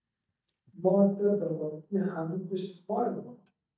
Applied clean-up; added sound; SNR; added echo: neural mask model DeepFilterNet 3.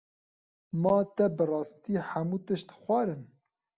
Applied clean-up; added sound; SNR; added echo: none; none; none; none.